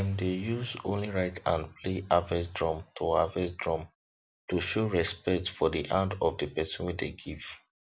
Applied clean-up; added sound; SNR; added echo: none; none; none; none.